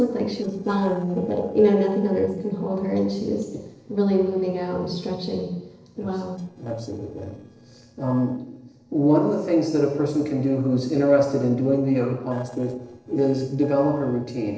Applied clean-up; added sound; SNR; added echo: neural separator model SepFormer DNS4.